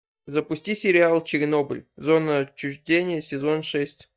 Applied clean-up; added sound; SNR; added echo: neural mask model DeepFilterNet 3.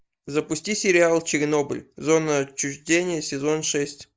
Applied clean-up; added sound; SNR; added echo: neural mask model Resemble Enhance denoiser.